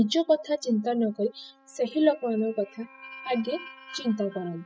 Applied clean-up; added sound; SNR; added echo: classical method spectral subtraction.